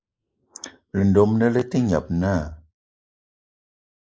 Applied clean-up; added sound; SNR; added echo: neural mask model Resemble Enhance denoiser.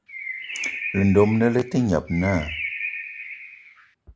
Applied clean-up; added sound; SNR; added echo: none; Bird; 9 dB; none.